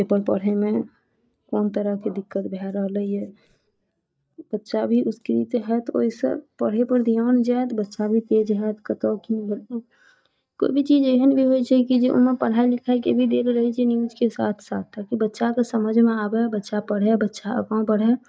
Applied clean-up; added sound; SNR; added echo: neural mask model DeepFilterNet 3.